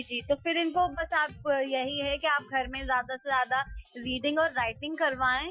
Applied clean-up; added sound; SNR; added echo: classical method Wiener filter.